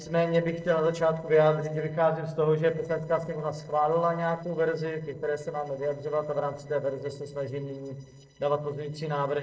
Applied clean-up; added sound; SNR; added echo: neural separator model SepFormer DNS4.